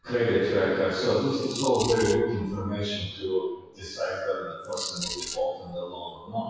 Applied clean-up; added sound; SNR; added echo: classical method WPE with log-MMSE.